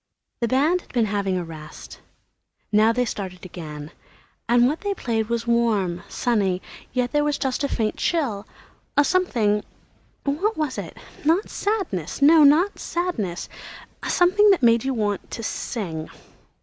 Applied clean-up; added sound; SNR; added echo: none; none; none; none.